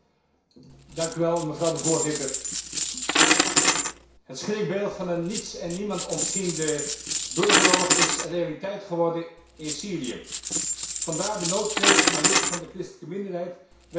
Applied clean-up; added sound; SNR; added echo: none; Coin (dropping); -4 dB; reverberation time 0.6 s.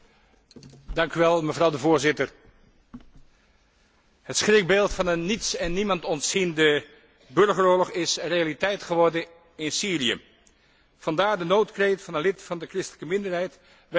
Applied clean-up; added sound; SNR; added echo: none; none; none; none.